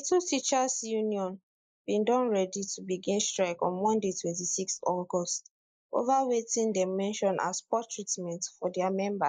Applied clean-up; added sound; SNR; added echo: neural mask model Resemble Enhance denoiser.